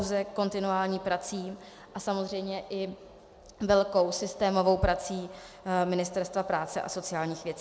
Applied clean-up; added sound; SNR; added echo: none; none; none; none.